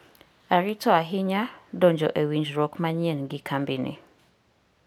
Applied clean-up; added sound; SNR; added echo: none; none; none; none.